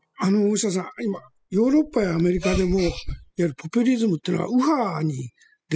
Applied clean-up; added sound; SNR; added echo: classical method spectral subtraction.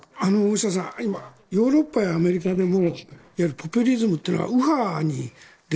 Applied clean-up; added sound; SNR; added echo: neural separator model SepFormer DNS4.